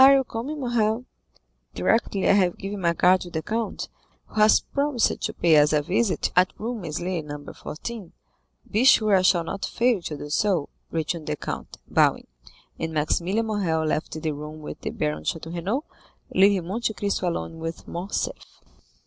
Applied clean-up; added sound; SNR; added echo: none; none; none; none.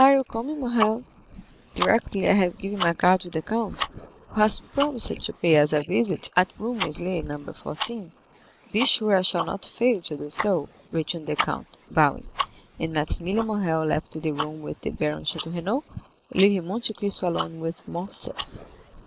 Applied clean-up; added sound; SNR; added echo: neural mask model Resemble Enhance denoiser.